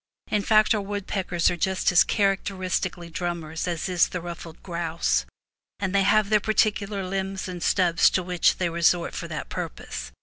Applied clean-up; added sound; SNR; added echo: none; none; none; none.